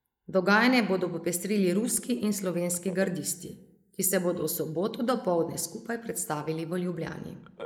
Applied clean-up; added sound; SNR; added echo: neural mask model Resemble Enhance denoiser.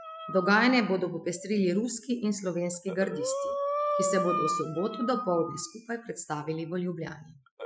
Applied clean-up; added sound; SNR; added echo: classical method Wiener filter.